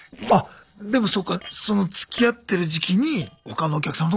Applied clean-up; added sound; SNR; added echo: neural separator model SepFormer DNS4.